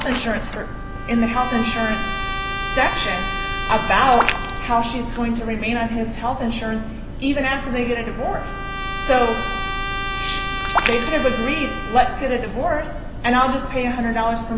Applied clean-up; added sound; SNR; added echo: none; Raindrop + Trumpet; 7 dB; none.